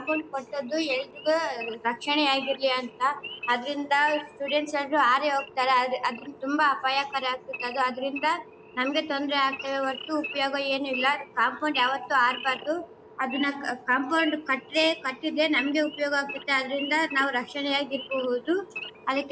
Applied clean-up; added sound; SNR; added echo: none; Idling / Wild animals; 14 dB; none.